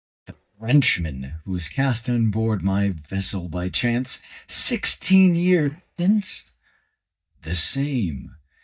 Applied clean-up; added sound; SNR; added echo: neural mask model DeepFilterNet 3.